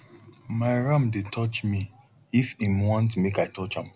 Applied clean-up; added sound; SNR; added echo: none; none; none; none.